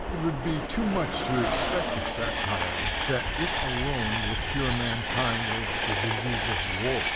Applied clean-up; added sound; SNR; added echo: none; Train; -2 dB; none.